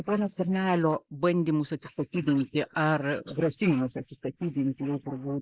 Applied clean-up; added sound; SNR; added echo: neural mask model Resemble Enhance denoiser.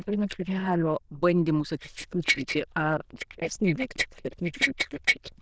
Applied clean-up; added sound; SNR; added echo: neural diffusion model UNIVERSE++.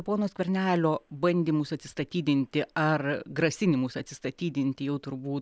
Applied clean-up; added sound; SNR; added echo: none; none; none; none.